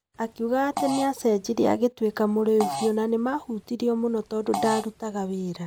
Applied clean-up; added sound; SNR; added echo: none; Fart; 11 dB; none.